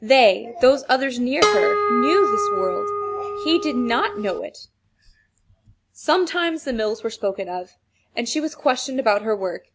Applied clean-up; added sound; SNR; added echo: none; Harp; 0 dB; none.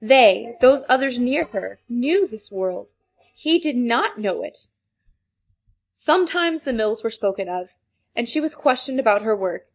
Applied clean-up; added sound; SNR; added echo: neural mask model DeepFilterNet 3.